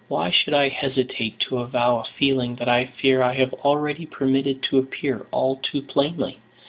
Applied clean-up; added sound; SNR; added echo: none; none; none; none.